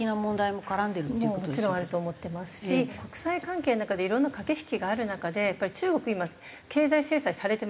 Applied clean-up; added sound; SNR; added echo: none; none; none; none.